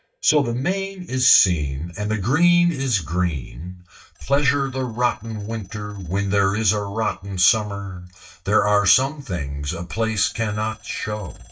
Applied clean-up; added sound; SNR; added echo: neural mask model DeepFilterNet 3.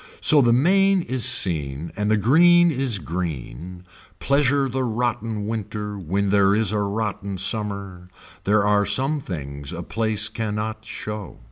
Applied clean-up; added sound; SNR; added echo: none; none; none; none.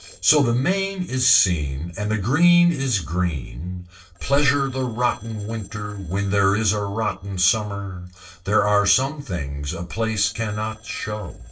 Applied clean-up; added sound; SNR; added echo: neural separator model SepFormer DNS4.